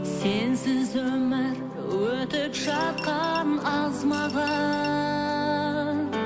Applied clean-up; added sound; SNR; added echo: none; Coin (dropping) / Glass; 15 dB; none.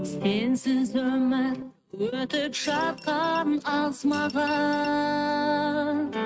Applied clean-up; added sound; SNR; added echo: neural mask model RNNoise.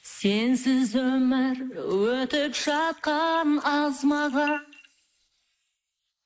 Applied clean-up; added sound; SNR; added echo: neural mask model Resemble Enhance denoiser.